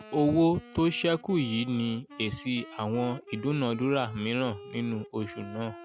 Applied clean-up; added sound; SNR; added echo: none; Wind instrument, woodwind instrument; 18 dB; none.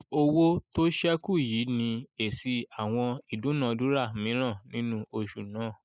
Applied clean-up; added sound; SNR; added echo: neural mask model Resemble Enhance denoiser.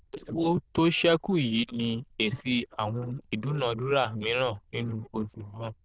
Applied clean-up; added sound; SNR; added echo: neural diffusion model UNIVERSE++.